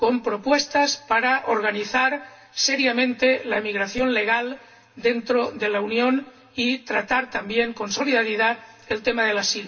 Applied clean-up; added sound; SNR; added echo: none; none; none; reverberation time 0.2 s.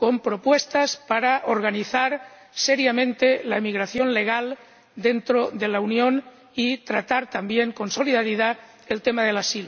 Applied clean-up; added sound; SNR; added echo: none; none; none; none.